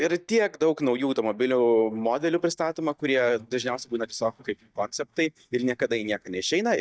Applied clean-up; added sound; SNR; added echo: neural mask model DeepFilterNet 3.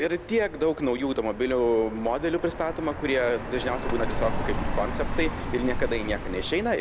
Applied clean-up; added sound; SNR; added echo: none; Car passing by; 4 dB; none.